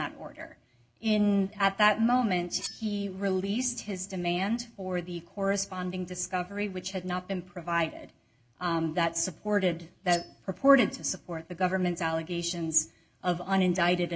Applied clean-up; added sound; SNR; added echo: none; Cutlery, silverware; 17 dB; none.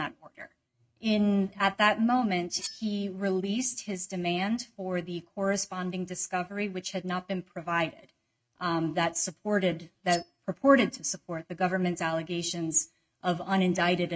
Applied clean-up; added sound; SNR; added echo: neural mask model RNNoise.